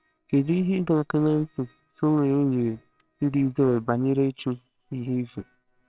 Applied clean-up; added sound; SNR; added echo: neural separator model SepFormer WHAMR!.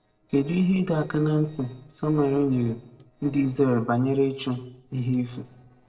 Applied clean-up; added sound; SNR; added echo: neural separator model SepFormer DNS4.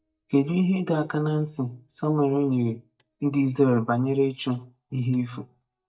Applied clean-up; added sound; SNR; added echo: neural mask model DeepFilterNet 3.